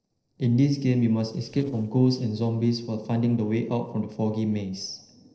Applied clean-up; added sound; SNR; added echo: neural separator model SepFormer DNS4.